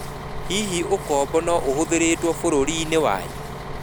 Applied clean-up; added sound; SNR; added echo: none; Hands + Bus; 8 dB; none.